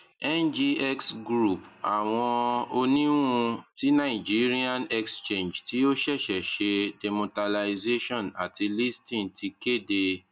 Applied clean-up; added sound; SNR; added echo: none; none; none; none.